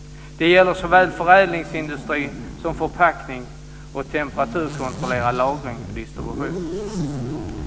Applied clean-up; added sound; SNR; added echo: none; Zipper (clothing); 11 dB; none.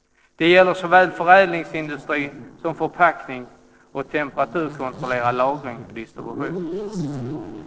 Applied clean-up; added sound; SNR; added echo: neural separator model SepFormer DNS4.